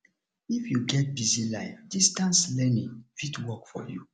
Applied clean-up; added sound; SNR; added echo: none; none; none; none.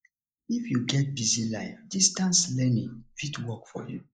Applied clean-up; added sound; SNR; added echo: neural mask model Resemble Enhance denoiser.